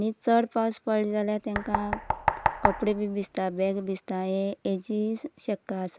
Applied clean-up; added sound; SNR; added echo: none; Knock; 3 dB; none.